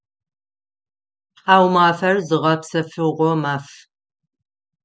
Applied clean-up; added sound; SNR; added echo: none; none; none; none.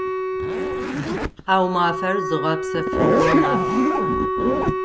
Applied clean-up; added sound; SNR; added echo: none; Wind instrument, woodwind instrument + Zipper (clothing); -4 dB; none.